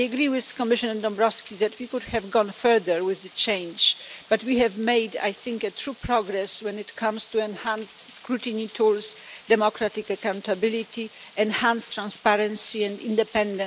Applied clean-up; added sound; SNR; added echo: none; Rain; 20 dB; none.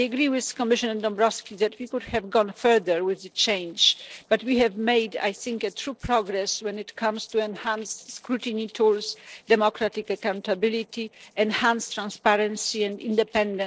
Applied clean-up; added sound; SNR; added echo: neural separator model SepFormer DNS4.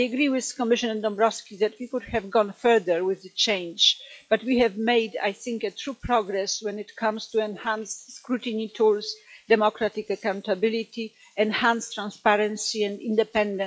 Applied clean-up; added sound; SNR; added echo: classical method log-MMSE.